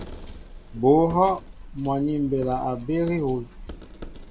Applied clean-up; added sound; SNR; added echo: none; Coin (dropping); 14 dB; none.